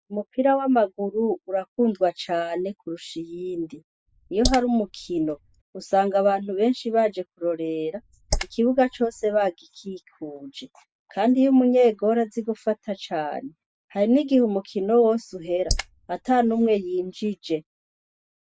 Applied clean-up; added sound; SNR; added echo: neural mask model Resemble Enhance denoiser.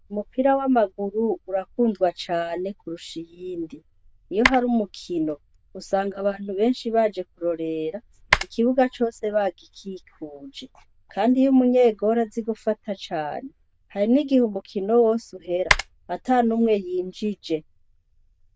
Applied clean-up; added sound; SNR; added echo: neural diffusion model UNIVERSE++.